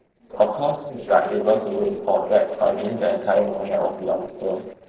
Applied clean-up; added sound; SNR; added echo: neural separator model SepFormer DNS4.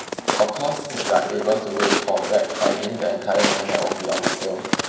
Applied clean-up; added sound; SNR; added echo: none; Walk, footsteps; 2 dB; reverberation time 1.2 s.